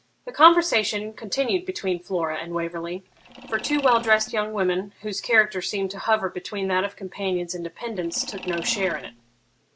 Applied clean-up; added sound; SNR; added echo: none; Mechanisms; 14 dB; none.